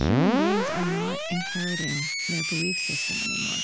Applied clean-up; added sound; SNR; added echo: none; Screech; -4 dB; none.